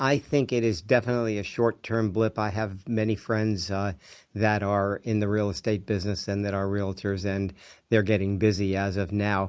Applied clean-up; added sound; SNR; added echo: none; none; none; none.